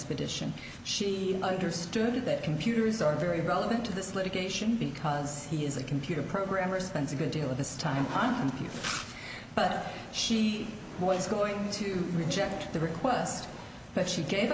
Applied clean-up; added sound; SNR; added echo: none; none; none; none.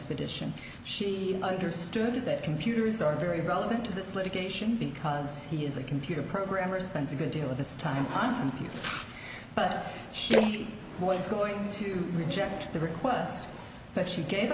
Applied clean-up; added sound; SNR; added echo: none; Splash, splatter; 3 dB; none.